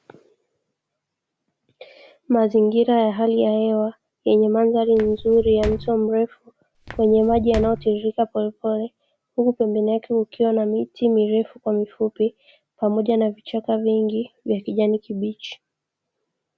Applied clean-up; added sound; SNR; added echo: none; Walk, footsteps; 12 dB; none.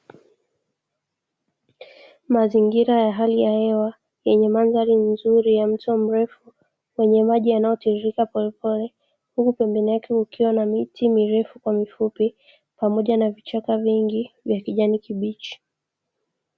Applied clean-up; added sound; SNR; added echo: none; none; none; none.